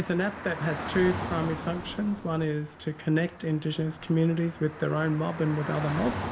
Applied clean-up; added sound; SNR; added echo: none; Traffic noise, roadway noise / Car; 10 dB; reverberation time 0.4 s.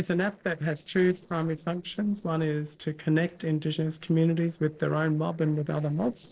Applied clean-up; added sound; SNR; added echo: neural separator model SepFormer DNS4.